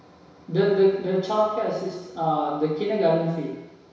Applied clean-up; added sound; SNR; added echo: none; none; none; reverberation time 1.0 s.